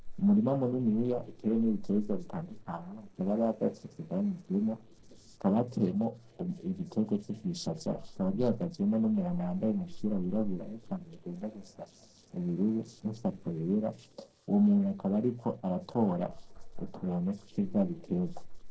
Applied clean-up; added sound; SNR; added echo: neural separator model SepFormer DNS4.